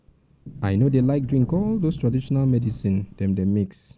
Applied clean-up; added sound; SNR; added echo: none; Sliding door; 14 dB; none.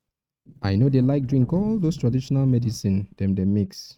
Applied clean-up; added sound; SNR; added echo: neural mask model RNNoise.